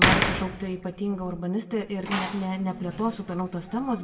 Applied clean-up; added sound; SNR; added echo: none; Slam; 1 dB; reverberation time 1.5 s.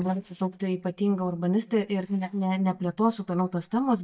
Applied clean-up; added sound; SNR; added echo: neural mask model DeepFilterNet 3.